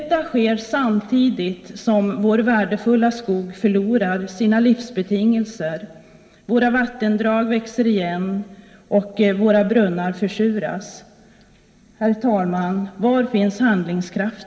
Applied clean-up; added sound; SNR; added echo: none; none; none; reverberation time 1.8 s.